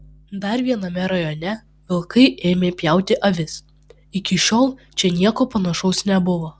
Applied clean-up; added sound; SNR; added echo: none; none; none; none.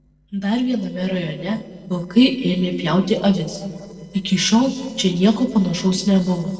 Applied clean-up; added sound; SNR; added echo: neural separator model SepFormer DNS4.